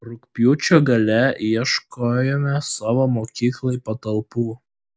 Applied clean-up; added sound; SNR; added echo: none; none; none; none.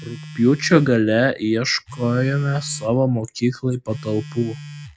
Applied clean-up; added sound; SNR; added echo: none; Telephone; 17 dB; none.